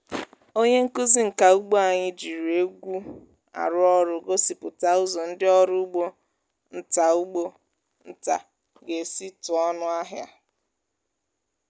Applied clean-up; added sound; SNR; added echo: none; none; none; none.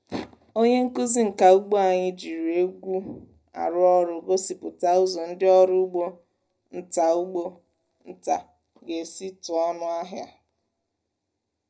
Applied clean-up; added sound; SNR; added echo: none; none; none; reverberation time 0.4 s.